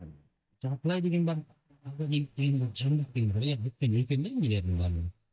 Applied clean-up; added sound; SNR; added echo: neural mask model DeepFilterNet 3.